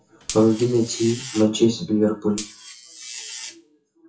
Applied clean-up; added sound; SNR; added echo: classical method WPE with log-MMSE.